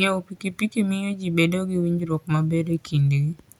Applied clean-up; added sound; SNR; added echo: none; none; none; none.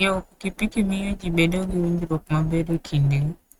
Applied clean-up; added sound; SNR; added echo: neural mask model RNNoise.